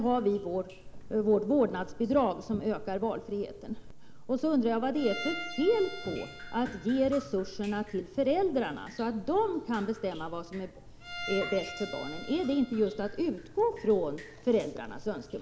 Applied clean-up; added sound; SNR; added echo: none; Drip + Bowed string instrument; 13 dB; none.